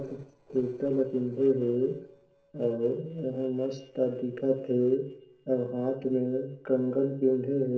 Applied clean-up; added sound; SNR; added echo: neural separator model SepFormer DNS4.